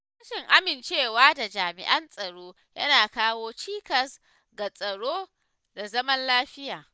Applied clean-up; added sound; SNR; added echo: none; none; none; none.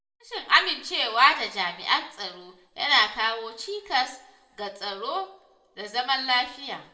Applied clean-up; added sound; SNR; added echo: none; none; none; reverberation time 0.5 s.